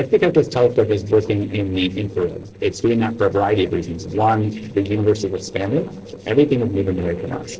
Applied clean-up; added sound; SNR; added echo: neural separator model SepFormer DNS4.